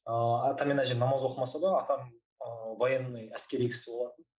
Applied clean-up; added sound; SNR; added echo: none; none; none; none.